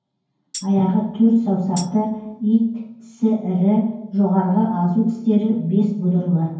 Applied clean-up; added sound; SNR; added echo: none; Tambourine; 19 dB; reverberation time 0.9 s.